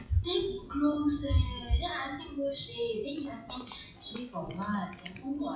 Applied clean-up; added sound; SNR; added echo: classical method WPE with log-MMSE.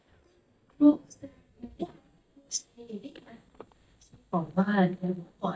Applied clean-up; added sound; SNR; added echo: neural mask model DeepFilterNet 3.